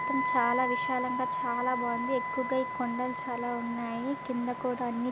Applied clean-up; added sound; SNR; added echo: none; Wind instrument, woodwind instrument; 2 dB; none.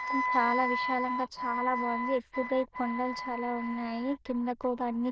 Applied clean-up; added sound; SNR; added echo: neural diffusion model UNIVERSE++.